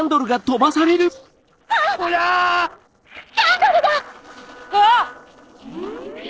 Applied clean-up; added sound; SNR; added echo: neural separator model SepFormer DNS4.